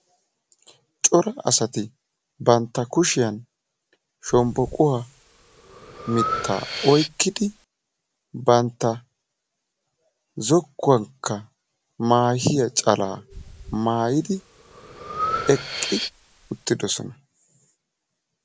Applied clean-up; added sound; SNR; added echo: none; Breathing; 12 dB; none.